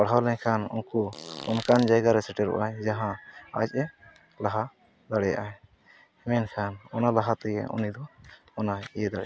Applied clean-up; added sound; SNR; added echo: none; Fart; 14 dB; none.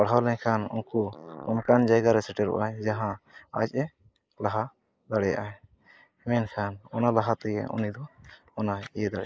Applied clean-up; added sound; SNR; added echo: neural mask model Resemble Enhance denoiser.